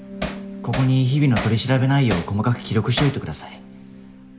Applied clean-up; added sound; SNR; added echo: none; Hammer; 11 dB; none.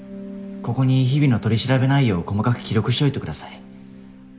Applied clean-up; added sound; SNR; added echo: none; none; none; none.